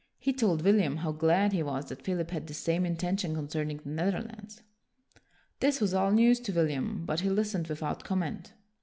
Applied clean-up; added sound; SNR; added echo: none; none; none; none.